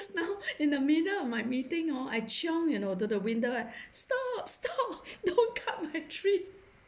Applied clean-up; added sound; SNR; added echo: none; none; none; none.